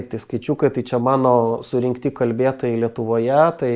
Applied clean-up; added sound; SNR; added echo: neural mask model Resemble Enhance denoiser.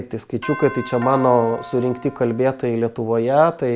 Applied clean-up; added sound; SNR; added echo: none; Doorbell; 14 dB; none.